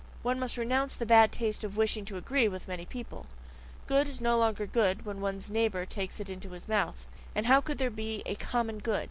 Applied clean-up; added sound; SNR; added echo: none; none; none; none.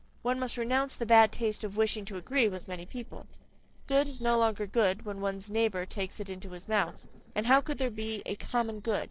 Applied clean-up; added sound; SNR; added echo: neural separator model SepFormer DNS4.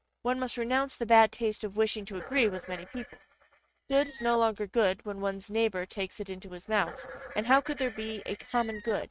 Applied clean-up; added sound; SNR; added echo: neural mask model RNNoise.